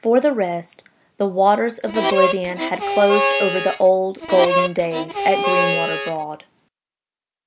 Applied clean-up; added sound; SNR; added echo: none; Harmonica; 0 dB; none.